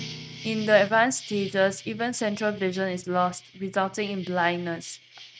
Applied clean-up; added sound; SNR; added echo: neural mask model RNNoise.